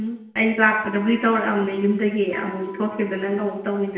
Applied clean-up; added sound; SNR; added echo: none; Electric guitar; 17 dB; reverberation time 0.8 s.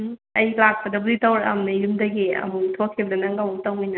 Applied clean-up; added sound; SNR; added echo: none; none; none; none.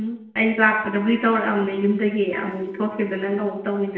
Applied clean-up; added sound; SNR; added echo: neural separator model SepFormer DNS4.